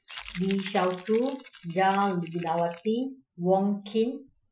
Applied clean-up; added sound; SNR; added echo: classical method Wiener filter.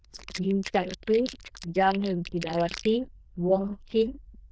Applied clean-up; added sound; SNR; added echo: neural diffusion model UNIVERSE++.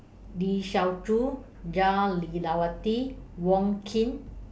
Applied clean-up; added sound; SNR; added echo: none; none; none; none.